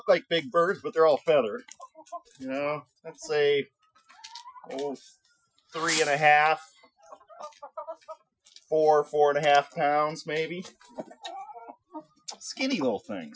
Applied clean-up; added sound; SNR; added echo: classical method Wiener filter.